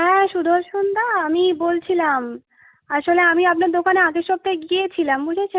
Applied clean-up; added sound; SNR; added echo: none; none; none; none.